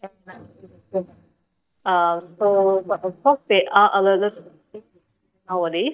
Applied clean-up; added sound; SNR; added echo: neural mask model DeepFilterNet 3.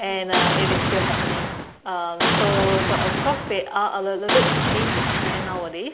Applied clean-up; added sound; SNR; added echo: none; Boom; -4 dB; none.